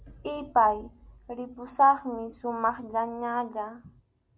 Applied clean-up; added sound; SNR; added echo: none; none; none; none.